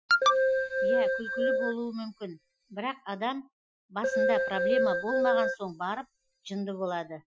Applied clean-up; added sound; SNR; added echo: classical method Wiener filter.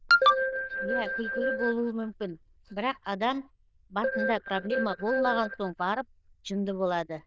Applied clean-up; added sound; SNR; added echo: neural diffusion model UNIVERSE++.